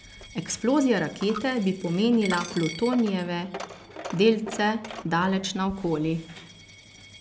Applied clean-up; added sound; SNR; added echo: none; Coin (dropping) + Coin (dropping); 15 dB; none.